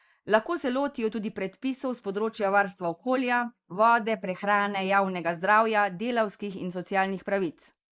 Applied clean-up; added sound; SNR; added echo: neural mask model Resemble Enhance denoiser.